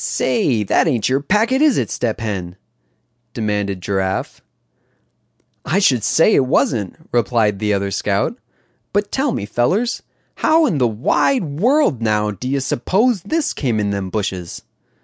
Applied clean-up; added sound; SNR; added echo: none; none; none; none.